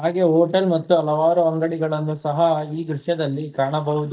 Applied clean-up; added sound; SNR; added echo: neural mask model DeepFilterNet 3.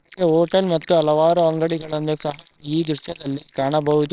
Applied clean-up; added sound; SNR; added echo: neural separator model SepFormer WHAMR!.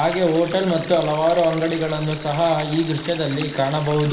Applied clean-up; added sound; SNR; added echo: none; Stream; 15 dB; reverberation time 1.1 s.